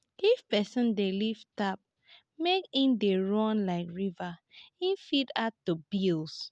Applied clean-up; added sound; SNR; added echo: none; none; none; none.